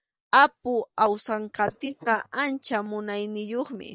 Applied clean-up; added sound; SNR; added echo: neural mask model DeepFilterNet 3.